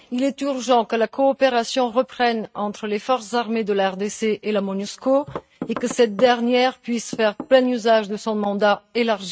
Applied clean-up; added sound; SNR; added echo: neural mask model RNNoise.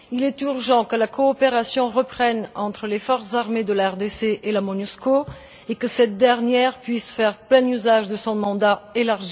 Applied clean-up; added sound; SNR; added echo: none; none; none; none.